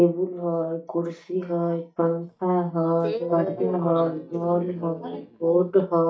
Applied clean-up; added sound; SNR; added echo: neural mask model DeepFilterNet 3.